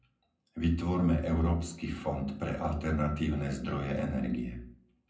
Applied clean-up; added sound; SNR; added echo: none; none; none; reverberation time 0.6 s.